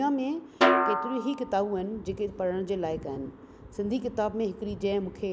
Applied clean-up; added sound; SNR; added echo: none; Snare drum; -2 dB; none.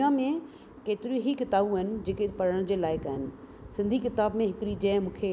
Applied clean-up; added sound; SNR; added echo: none; none; none; none.